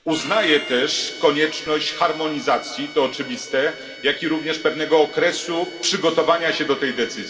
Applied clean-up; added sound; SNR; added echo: none; Bowed string instrument; 16 dB; reverberation time 2.3 s.